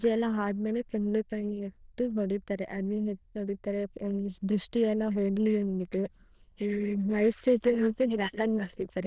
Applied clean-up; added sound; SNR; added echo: neural diffusion model UNIVERSE++.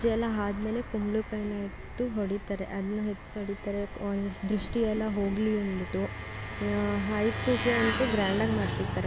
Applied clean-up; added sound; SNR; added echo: none; Engine; 10 dB; none.